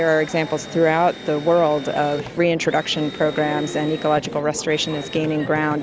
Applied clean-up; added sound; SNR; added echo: none; Drill; 18 dB; none.